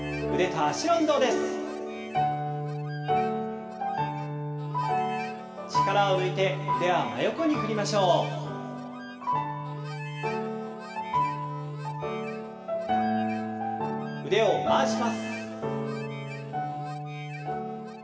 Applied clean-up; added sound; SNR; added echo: none; Harmonica; 18 dB; reverberation time 2.3 s.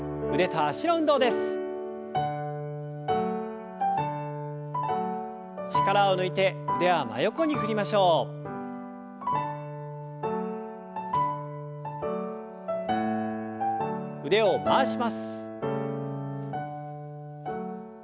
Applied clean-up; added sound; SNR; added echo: none; none; none; none.